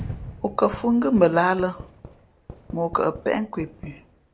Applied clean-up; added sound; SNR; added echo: none; Fireworks; 16 dB; none.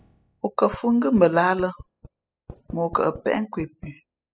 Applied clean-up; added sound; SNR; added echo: classical method spectral subtraction.